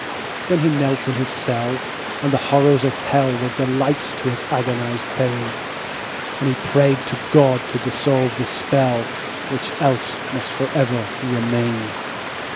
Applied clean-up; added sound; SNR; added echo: none; Stream; 7 dB; none.